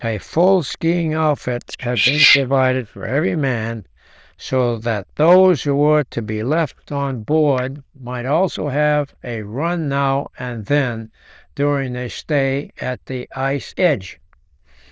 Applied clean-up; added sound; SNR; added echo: neural diffusion model UNIVERSE++.